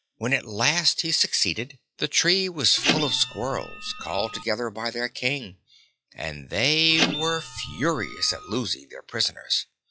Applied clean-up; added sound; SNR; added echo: classical method log-MMSE.